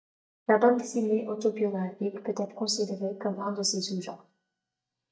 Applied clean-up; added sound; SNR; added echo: neural mask model DeepFilterNet 3.